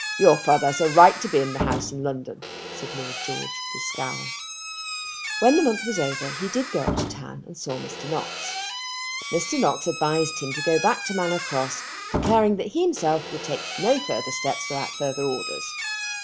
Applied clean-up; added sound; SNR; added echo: none; Squeak / Slam; 7 dB; none.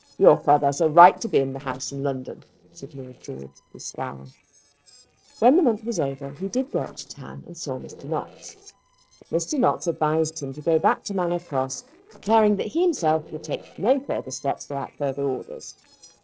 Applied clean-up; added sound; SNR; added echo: neural separator model SepFormer DNS4.